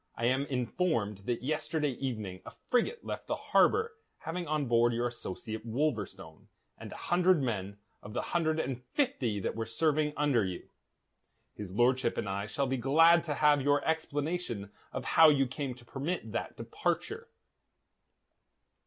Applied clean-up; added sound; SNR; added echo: none; none; none; none.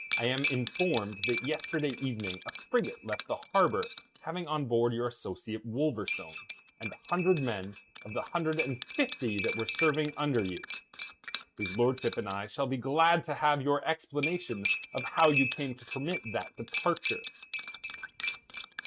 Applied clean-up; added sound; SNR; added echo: neural mask model RNNoise.